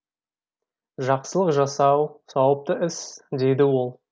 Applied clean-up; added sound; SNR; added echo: none; none; none; none.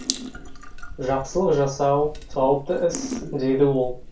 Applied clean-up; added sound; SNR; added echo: none; Drip / Sink (filling or washing) / Water tap, faucet; 10 dB; reverberation time 0.2 s.